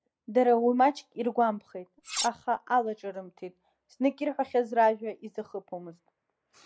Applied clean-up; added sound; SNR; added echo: neural mask model Resemble Enhance denoiser.